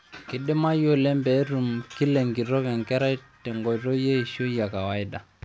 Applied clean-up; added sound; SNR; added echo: none; none; none; none.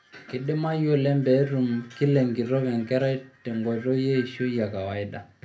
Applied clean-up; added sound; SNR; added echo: none; none; none; reverberation time 0.3 s.